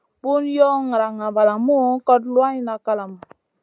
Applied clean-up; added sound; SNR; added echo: none; none; none; none.